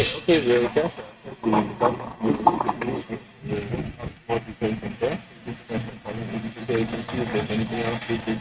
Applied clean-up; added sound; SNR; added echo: neural mask model RNNoise.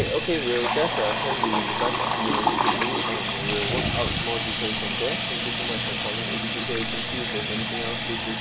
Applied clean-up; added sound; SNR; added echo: none; Sink (filling or washing) / Water tap, faucet; -4 dB; none.